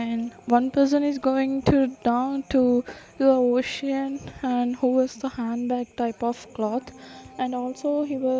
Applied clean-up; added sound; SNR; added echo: none; none; none; none.